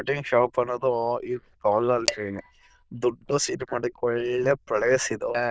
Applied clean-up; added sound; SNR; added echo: neural diffusion model UNIVERSE++.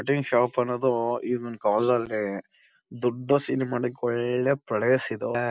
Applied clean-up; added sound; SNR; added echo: none; none; none; none.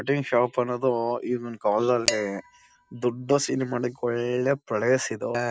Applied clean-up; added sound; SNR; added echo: none; Dishes, pots, and pans; 10 dB; none.